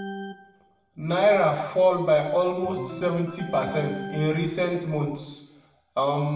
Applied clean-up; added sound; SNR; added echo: none; Organ; 15 dB; reverberation time 1.0 s.